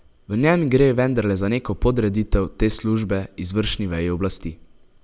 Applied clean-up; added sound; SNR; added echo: none; none; none; none.